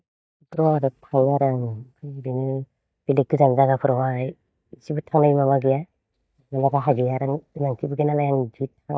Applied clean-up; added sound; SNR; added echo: neural mask model DeepFilterNet 3.